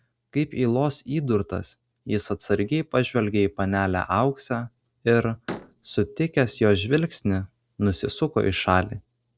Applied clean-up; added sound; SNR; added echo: neural separator model SepFormer DNS4.